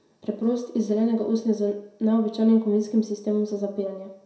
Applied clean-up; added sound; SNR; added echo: none; none; none; reverberation time 0.6 s.